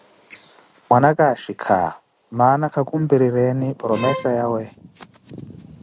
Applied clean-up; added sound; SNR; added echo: none; Bowed string instrument; 11 dB; none.